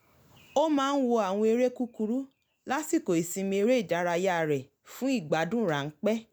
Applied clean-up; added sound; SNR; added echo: none; none; none; none.